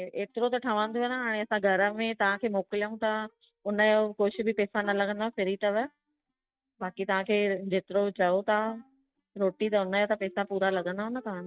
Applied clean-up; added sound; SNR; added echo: neural mask model DeepFilterNet 3.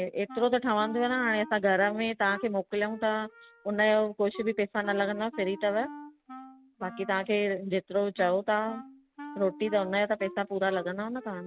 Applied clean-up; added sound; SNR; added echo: none; Wind instrument, woodwind instrument; 17 dB; none.